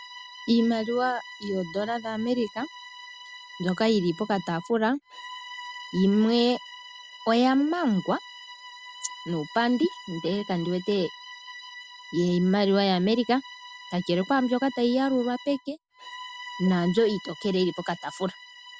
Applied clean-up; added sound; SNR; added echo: none; Bowed string instrument; 17 dB; none.